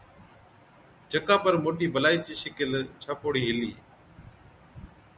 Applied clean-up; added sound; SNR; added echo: none; none; none; none.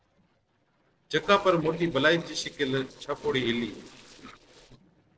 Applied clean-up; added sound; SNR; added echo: neural separator model SepFormer DNS4.